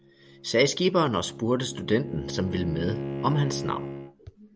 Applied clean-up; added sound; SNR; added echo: none; Bowed string instrument; 9 dB; none.